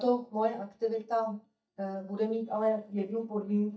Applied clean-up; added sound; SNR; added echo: neural mask model DeepFilterNet 3.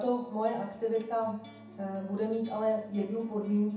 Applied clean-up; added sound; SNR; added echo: none; Acoustic guitar; 18 dB; reverberation time 0.7 s.